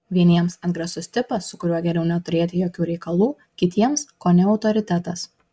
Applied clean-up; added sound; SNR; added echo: none; none; none; none.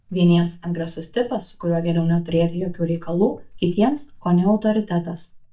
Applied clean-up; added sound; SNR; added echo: neural mask model DeepFilterNet 3.